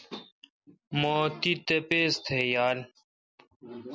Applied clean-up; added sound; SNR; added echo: none; none; none; none.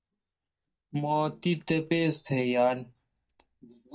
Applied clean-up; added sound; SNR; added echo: neural mask model DeepFilterNet 3.